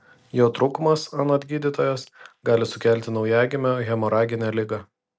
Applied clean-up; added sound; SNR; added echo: none; none; none; none.